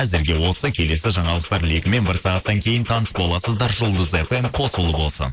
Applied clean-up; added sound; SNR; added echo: neural mask model Resemble Enhance denoiser.